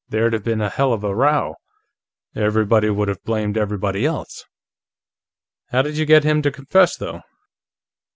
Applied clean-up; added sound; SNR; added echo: none; none; none; none.